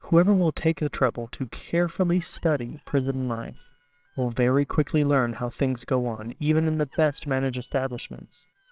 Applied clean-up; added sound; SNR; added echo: neural separator model SepFormer WHAMR!.